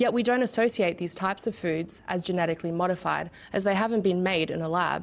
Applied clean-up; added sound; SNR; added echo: none; none; none; none.